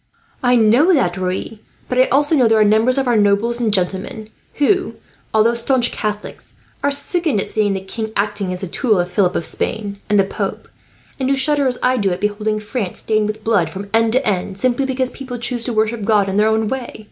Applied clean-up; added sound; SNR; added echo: none; none; none; none.